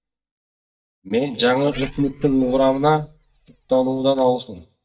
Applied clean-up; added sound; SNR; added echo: neural mask model DeepFilterNet 3.